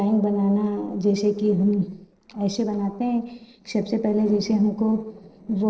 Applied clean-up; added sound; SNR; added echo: neural separator model SepFormer DNS4.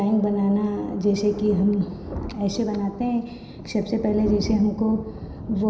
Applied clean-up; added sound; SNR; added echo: none; Thunder; 12 dB; reverberation time 0.9 s.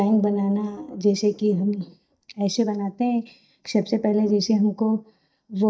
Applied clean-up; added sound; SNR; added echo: neural mask model DeepFilterNet 3.